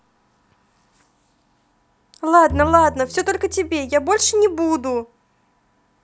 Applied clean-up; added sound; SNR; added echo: none; Bowed string instrument; 13 dB; none.